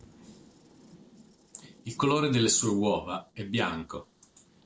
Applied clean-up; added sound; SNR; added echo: neural separator model SepFormer DNS4.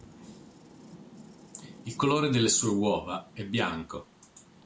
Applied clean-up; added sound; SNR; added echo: none; Rain; 19 dB; none.